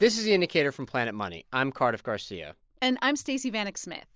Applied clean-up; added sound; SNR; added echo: neural mask model Resemble Enhance denoiser.